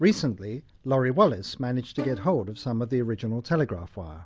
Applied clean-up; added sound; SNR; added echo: none; Bowed string instrument; 17 dB; none.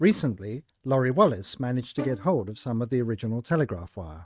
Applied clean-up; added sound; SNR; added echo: neural mask model RNNoise.